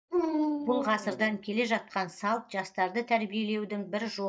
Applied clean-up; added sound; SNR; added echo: neural mask model DeepFilterNet 3.